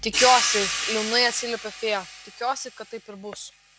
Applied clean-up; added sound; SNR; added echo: none; Hi-hat; 4 dB; none.